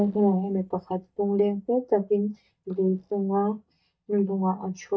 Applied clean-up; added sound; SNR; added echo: neural mask model DeepFilterNet 3.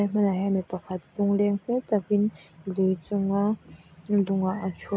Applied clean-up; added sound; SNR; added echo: none; none; none; none.